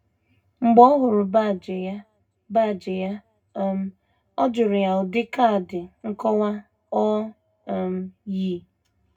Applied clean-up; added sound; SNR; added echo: none; none; none; reverberation time 0.2 s.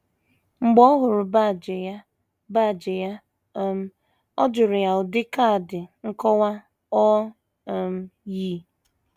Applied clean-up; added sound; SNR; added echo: none; none; none; none.